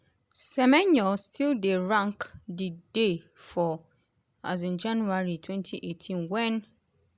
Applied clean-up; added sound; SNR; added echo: none; none; none; none.